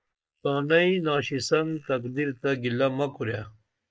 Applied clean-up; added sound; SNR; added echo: neural mask model Resemble Enhance denoiser.